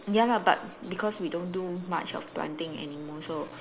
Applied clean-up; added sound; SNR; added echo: none; none; none; none.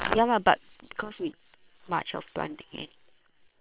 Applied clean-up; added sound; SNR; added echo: neural separator model SepFormer WHAM!.